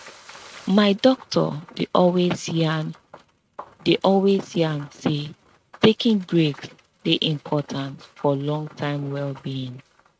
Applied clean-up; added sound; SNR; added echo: neural mask model RNNoise.